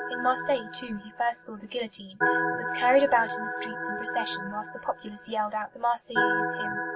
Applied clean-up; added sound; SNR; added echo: none; Organ; 2 dB; none.